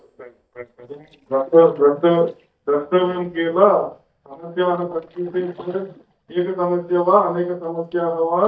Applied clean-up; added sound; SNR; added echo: neural mask model DeepFilterNet 3.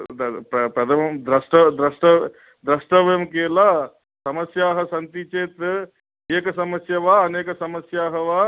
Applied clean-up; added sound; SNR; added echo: none; none; none; none.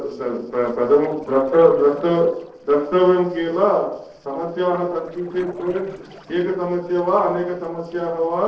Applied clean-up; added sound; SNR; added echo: neural separator model SepFormer DNS4.